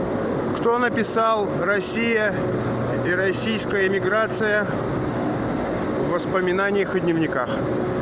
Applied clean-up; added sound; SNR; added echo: none; none; none; none.